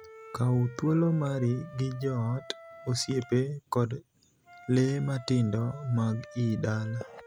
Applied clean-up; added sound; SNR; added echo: none; Wind instrument, woodwind instrument; 20 dB; none.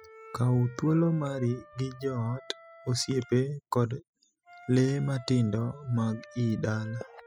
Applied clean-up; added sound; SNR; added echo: classical method spectral subtraction.